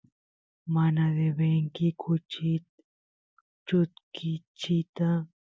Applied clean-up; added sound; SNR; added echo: none; none; none; none.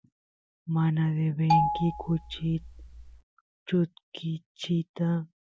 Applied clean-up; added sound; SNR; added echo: none; Marimba, xylophone; 1 dB; none.